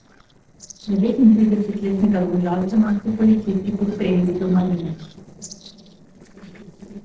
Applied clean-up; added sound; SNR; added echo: neural separator model SepFormer DNS4.